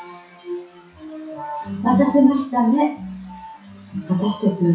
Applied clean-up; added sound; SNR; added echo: classical method WPE with log-MMSE.